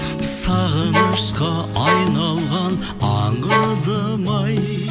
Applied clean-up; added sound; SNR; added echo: none; Bowed string instrument; 3 dB; none.